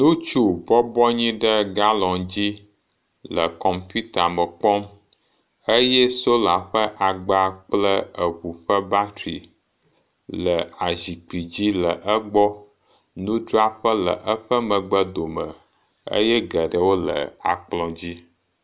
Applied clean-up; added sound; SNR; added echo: none; none; none; none.